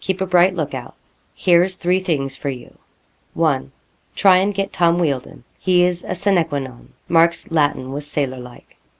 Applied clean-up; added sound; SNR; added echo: none; none; none; none.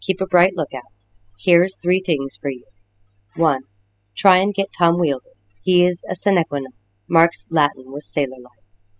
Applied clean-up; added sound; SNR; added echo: classical method spectral subtraction.